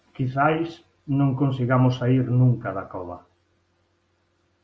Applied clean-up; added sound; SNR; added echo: none; none; none; none.